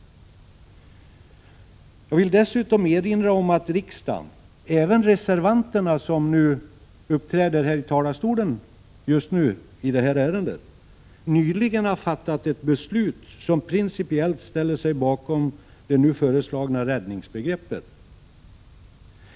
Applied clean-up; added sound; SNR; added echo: none; none; none; none.